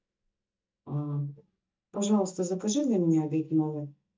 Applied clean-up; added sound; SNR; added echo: neural mask model DeepFilterNet 3.